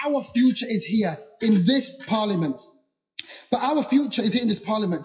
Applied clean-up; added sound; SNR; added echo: classical method WPE with log-MMSE.